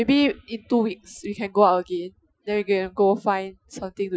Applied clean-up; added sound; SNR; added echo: classical method Wiener filter.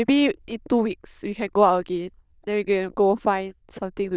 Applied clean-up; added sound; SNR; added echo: neural diffusion model UNIVERSE++.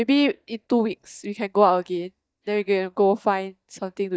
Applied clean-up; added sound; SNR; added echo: neural mask model DeepFilterNet 3.